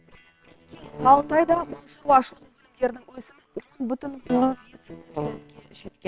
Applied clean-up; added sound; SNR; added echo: neural separator model SepFormer WHAM!.